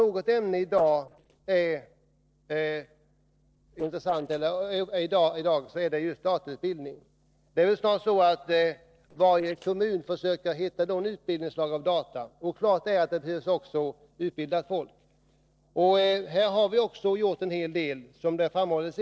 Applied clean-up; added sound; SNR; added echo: neural separator model SepFormer DNS4.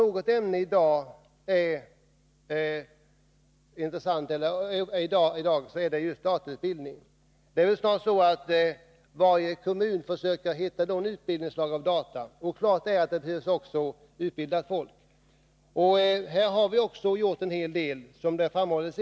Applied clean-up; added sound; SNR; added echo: none; none; none; none.